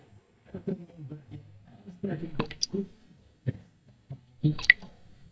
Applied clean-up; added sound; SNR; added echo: neural mask model DeepFilterNet 3.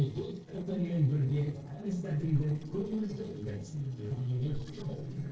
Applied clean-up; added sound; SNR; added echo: neural separator model SepFormer DNS4.